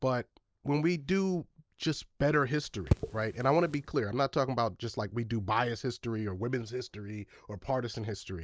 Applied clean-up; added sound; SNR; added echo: neural separator model SepFormer DNS4.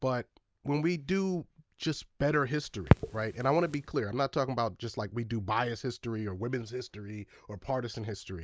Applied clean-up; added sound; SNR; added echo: none; Crackle; -1 dB; none.